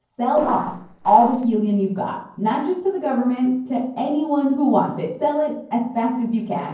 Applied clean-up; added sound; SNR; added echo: neural separator model SepFormer DNS4.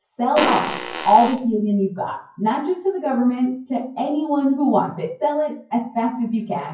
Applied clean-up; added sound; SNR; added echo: classical method WPE with log-MMSE.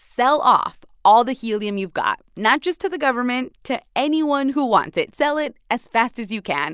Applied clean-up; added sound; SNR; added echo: none; none; none; none.